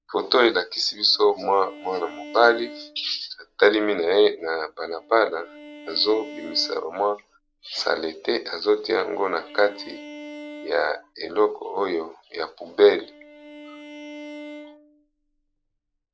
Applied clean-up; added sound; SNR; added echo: none; Bowed string instrument; 19 dB; none.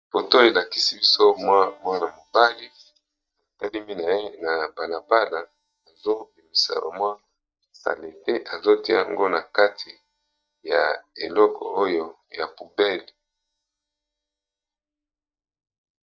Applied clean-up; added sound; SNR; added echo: neural mask model DeepFilterNet 3.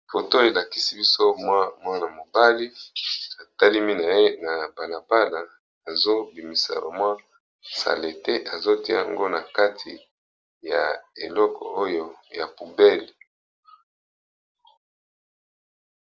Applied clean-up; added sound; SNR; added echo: none; none; none; none.